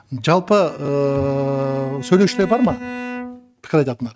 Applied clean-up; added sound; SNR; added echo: neural mask model RNNoise.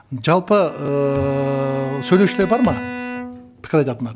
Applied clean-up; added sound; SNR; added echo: none; Bowed string instrument; 13 dB; none.